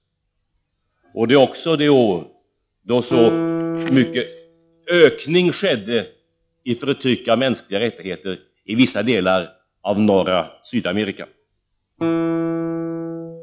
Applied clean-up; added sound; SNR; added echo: classical method log-MMSE.